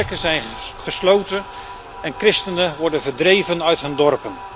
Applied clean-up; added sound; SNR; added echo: none; Bathtub (filling or washing); 14 dB; none.